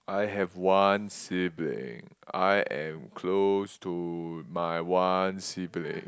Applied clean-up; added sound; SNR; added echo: none; none; none; none.